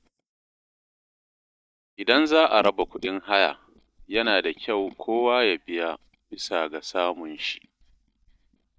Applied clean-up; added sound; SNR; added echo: neural mask model DeepFilterNet 3.